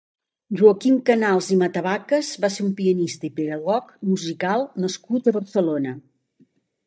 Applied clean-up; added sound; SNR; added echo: neural mask model DeepFilterNet 3.